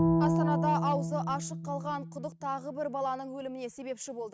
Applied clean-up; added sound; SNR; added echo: neural mask model RNNoise.